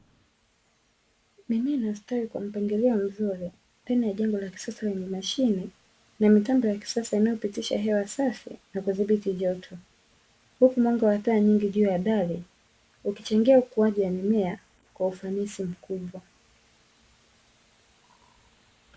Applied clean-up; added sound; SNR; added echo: neural mask model Resemble Enhance denoiser.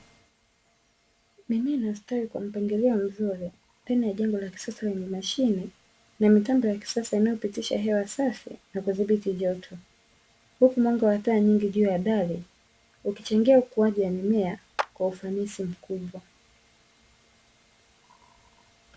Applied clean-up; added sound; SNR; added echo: none; Clapping; 11 dB; none.